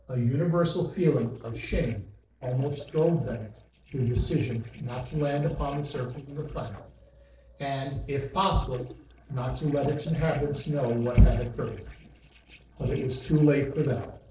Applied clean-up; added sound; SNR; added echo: neural separator model SepFormer DNS4.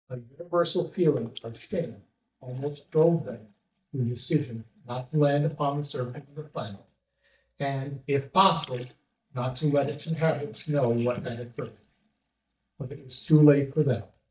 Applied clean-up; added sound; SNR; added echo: neural mask model DeepFilterNet 3.